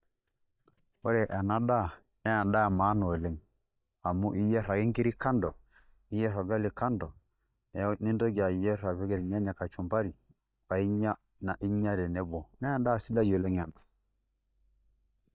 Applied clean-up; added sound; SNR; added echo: neural mask model DeepFilterNet 3.